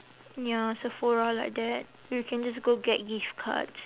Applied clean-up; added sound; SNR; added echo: none; none; none; none.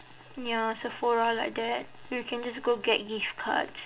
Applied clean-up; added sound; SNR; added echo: none; none; none; reverberation time 0.2 s.